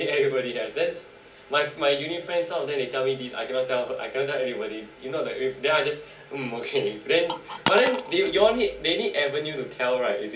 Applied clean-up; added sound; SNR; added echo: none; Coin (dropping); 3 dB; reverberation time 0.3 s.